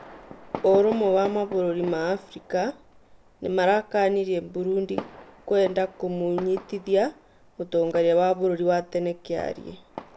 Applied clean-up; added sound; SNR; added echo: none; Fireworks; 17 dB; none.